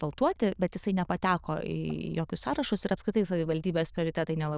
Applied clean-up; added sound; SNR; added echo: neural diffusion model UNIVERSE++.